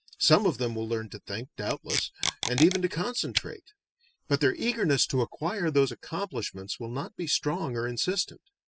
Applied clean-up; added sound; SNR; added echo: classical method spectral subtraction.